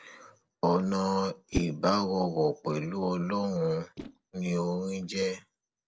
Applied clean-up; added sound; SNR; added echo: neural separator model SepFormer DNS4.